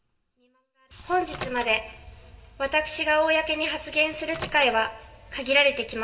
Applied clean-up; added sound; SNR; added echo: none; Microwave oven; 15 dB; reverberation time 2.9 s.